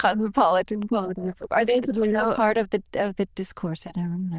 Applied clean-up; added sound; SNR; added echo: neural diffusion model UNIVERSE++.